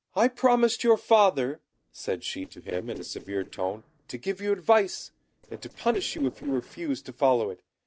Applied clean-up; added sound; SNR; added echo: neural separator model SepFormer DNS4.